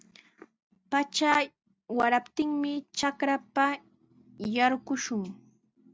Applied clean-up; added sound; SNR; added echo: none; none; none; none.